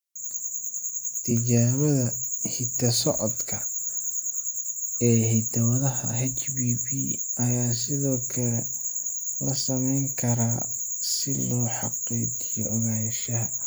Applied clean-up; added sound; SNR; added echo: none; none; none; none.